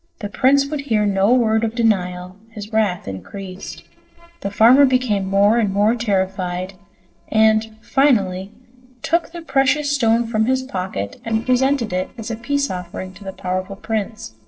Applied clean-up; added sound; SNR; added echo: neural separator model SepFormer DNS4.